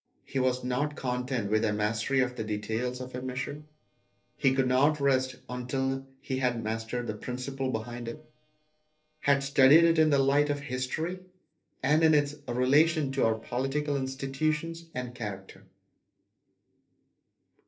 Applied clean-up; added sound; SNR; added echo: neural separator model SepFormer DNS4.